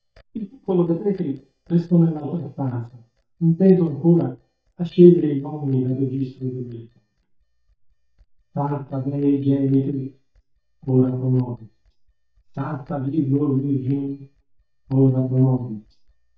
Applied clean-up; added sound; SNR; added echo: neural mask model DeepFilterNet 3.